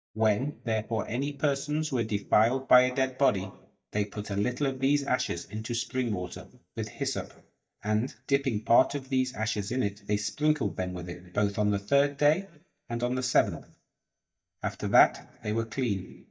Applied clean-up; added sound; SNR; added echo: neural mask model DeepFilterNet 3.